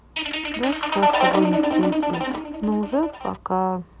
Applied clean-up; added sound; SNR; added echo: none; Guitar; -3 dB; none.